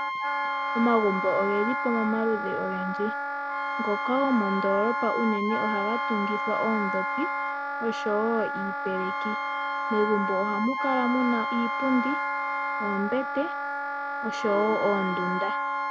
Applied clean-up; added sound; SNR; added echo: none; Wind instrument, woodwind instrument + Wind instrument, woodwind instrument; 1 dB; none.